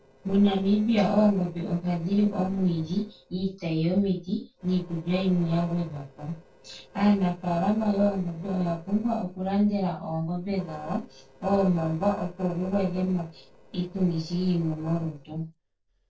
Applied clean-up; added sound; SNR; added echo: neural separator model SepFormer DNS4.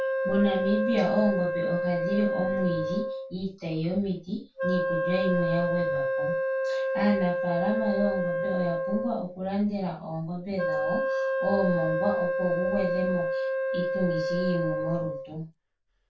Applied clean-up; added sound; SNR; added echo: none; Wind instrument, woodwind instrument; -1 dB; reverberation time 0.2 s.